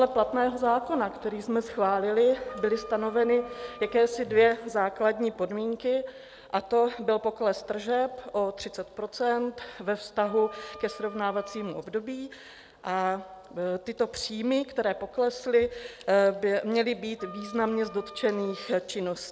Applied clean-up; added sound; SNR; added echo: none; Wind instrument, woodwind instrument; 18 dB; none.